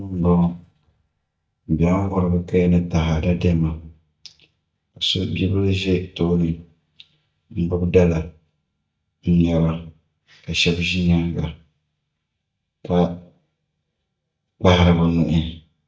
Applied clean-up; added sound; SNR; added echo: neural mask model DeepFilterNet 3.